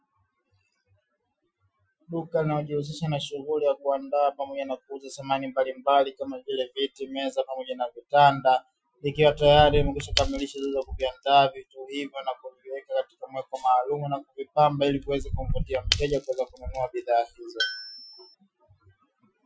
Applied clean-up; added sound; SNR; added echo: classical method Wiener filter.